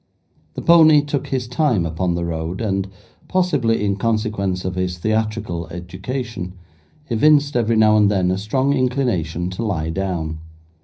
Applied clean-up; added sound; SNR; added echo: none; none; none; reverberation time 0.5 s.